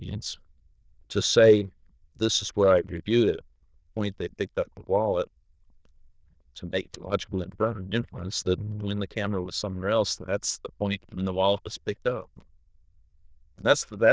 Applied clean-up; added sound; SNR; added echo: neural diffusion model UNIVERSE++.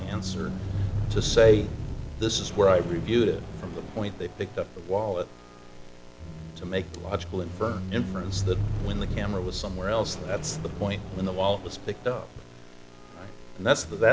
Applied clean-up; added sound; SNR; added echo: none; Squeak; 6 dB; none.